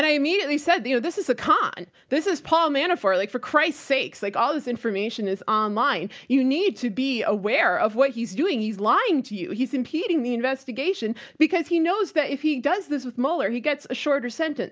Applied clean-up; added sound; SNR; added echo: none; none; none; none.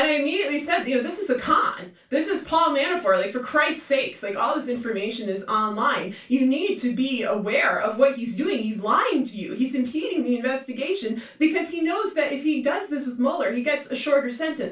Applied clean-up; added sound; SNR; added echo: none; none; none; reverberation time 0.3 s.